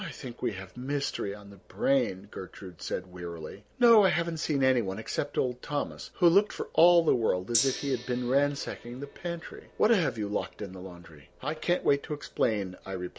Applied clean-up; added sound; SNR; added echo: none; Gong; 17 dB; none.